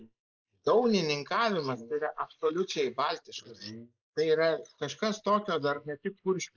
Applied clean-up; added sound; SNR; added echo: neural mask model Resemble Enhance denoiser.